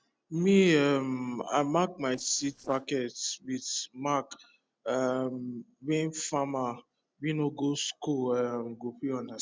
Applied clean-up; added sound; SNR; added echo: neural separator model SepFormer DNS4.